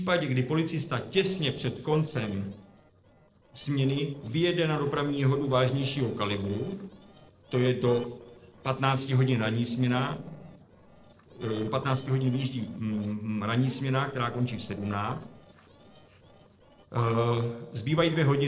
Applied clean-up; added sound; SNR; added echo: neural separator model SepFormer DNS4.